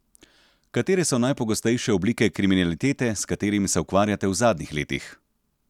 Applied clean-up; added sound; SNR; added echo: none; none; none; none.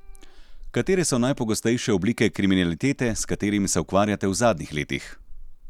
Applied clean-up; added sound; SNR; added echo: none; Meow / Purr; 17 dB; none.